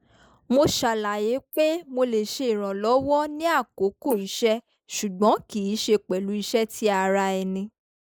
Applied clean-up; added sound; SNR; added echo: neural mask model Resemble Enhance denoiser.